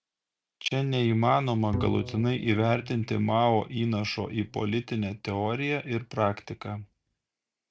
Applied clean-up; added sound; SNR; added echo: none; Bowed string instrument; 12 dB; none.